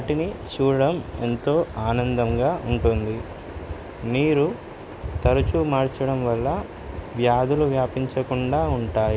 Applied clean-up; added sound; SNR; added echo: none; none; none; none.